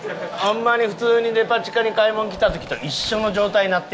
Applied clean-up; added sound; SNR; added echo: none; Crumpling, crinkling; 20 dB; none.